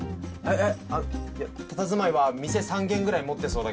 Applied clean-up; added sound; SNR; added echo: none; Crackle; 18 dB; none.